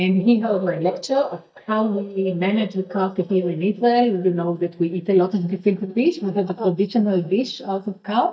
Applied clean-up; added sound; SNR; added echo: neural mask model DeepFilterNet 3.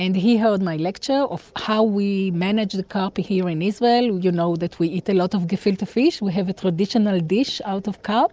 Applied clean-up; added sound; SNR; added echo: none; none; none; none.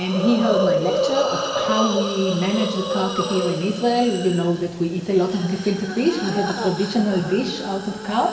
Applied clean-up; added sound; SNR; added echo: none; Hiss; 5 dB; reverberation time 1.1 s.